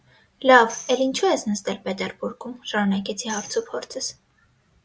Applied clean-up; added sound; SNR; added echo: none; Tambourine; 19 dB; none.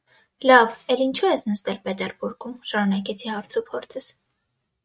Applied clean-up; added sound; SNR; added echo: neural mask model RNNoise.